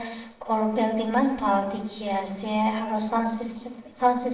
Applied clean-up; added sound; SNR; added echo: neural separator model SepFormer DNS4.